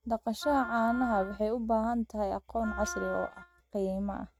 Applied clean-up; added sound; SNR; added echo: neural mask model RNNoise.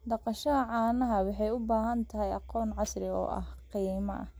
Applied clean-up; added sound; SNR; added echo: none; none; none; none.